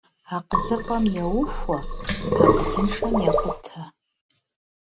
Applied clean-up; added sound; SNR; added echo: none; Sink (filling or washing); -5 dB; none.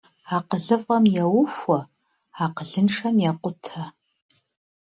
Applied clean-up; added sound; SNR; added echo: none; none; none; none.